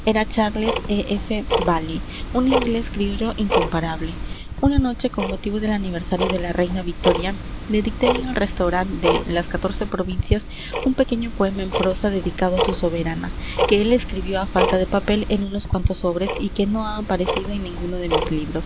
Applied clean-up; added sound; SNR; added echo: none; Tick-tock; 3 dB; none.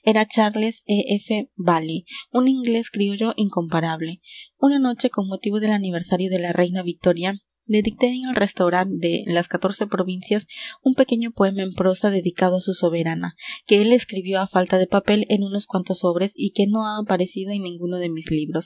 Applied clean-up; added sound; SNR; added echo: none; none; none; none.